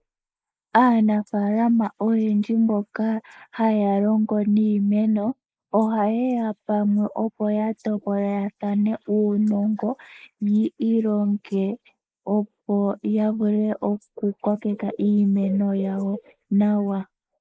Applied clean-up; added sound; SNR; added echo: neural mask model Resemble Enhance denoiser.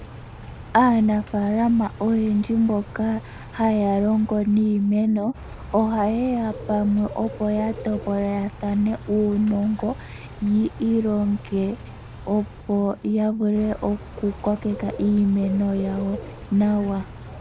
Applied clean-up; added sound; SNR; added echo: none; Bird / Rain; 15 dB; none.